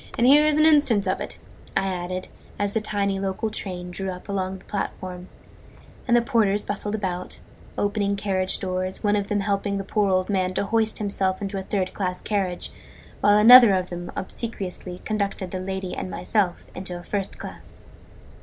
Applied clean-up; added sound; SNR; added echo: none; Fire; 19 dB; none.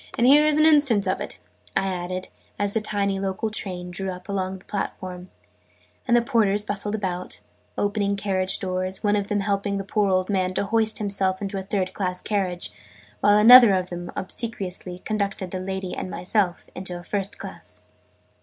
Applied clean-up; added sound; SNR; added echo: none; none; none; none.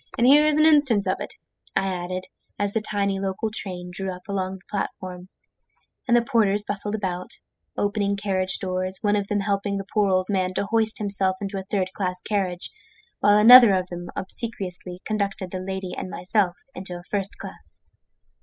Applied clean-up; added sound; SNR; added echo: classical method spectral subtraction.